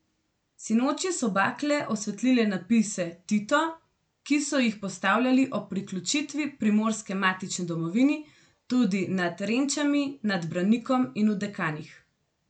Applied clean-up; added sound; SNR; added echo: none; none; none; none.